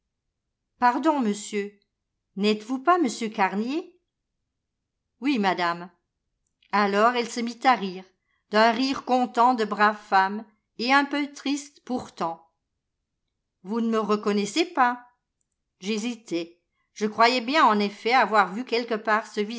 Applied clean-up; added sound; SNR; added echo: none; none; none; none.